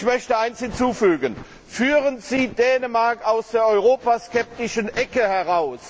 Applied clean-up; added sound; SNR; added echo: none; none; none; none.